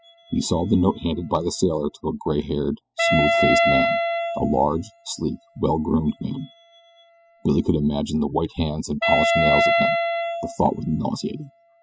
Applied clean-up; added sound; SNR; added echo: classical method spectral subtraction.